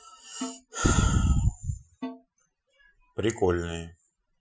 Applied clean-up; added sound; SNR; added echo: classical method Wiener filter.